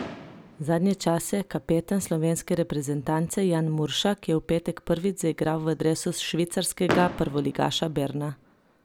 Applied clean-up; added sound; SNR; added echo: none; Fireworks; 13 dB; none.